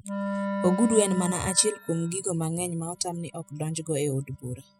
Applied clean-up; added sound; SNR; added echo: classical method spectral subtraction.